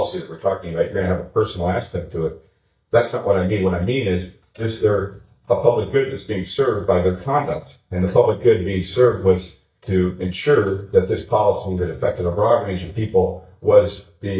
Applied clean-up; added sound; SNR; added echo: neural mask model DeepFilterNet 3.